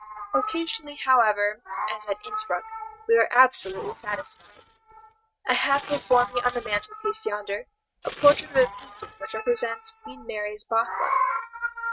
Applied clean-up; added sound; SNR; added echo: neural mask model RNNoise.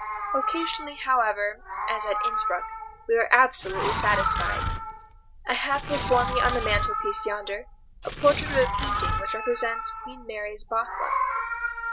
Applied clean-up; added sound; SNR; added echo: none; Tearing + Meow; 2 dB; none.